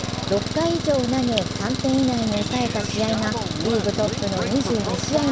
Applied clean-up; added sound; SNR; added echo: none; Engine; 4 dB; none.